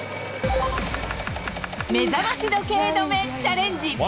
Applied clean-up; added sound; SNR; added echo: none; none; none; none.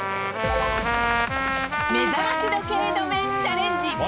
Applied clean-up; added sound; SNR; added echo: none; Trumpet; -1 dB; none.